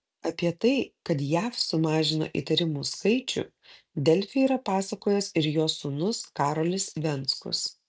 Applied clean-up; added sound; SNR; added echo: none; none; none; none.